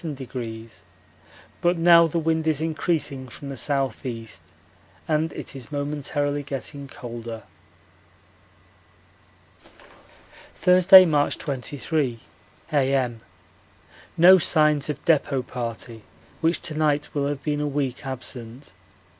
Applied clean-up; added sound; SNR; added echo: none; none; none; none.